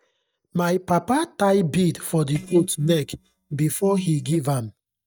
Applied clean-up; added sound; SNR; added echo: neural mask model DeepFilterNet 3.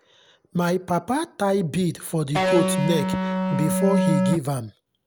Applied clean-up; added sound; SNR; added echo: none; Electric guitar; -3 dB; none.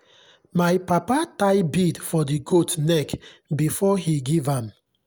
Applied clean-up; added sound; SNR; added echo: none; none; none; none.